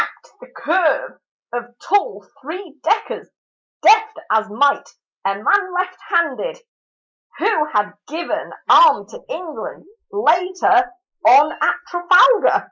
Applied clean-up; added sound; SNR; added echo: neural mask model Resemble Enhance denoiser.